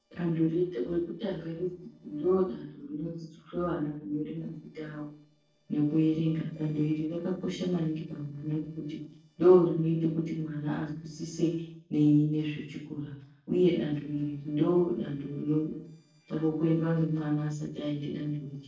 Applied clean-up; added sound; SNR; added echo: neural separator model SepFormer DNS4.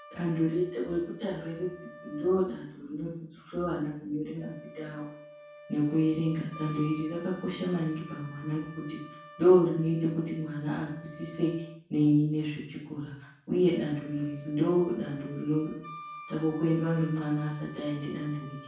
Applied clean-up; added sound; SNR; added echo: none; Wind instrument, woodwind instrument; 19 dB; reverberation time 0.6 s.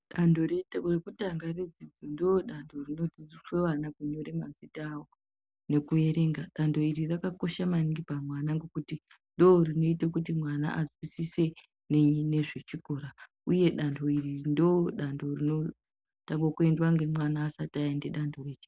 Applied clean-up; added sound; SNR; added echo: none; none; none; none.